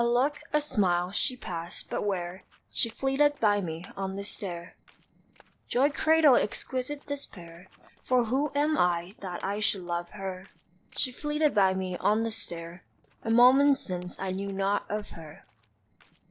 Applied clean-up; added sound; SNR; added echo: neural separator model SepFormer DNS4.